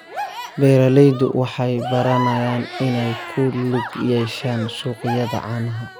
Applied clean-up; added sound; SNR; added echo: none; Crowd / Cheering; 11 dB; none.